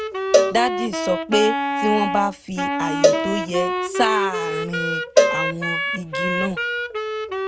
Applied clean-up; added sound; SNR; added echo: none; Cowbell + Wind instrument, woodwind instrument; -3 dB; none.